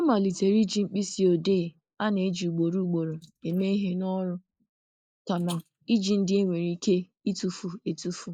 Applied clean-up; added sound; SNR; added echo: neural mask model Resemble Enhance denoiser.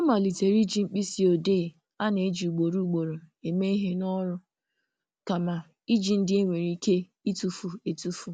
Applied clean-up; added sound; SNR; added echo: none; none; none; none.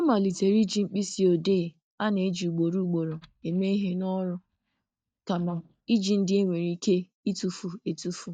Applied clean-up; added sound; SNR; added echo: neural mask model DeepFilterNet 3.